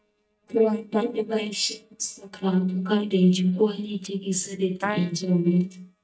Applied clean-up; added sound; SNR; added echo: neural mask model DeepFilterNet 3.